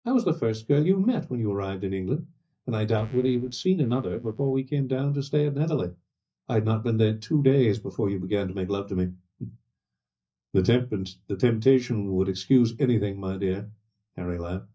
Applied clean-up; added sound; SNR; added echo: neural mask model DeepFilterNet 3.